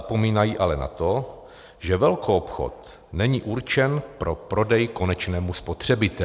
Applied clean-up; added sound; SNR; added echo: none; none; none; none.